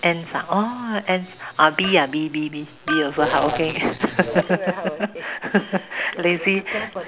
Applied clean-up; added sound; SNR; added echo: none; Chink, clink; 16 dB; none.